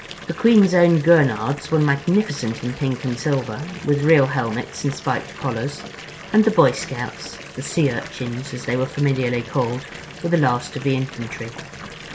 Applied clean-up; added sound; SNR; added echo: none; Fill (with liquid) / Bathtub (filling or washing) / Water tap, faucet; 15 dB; none.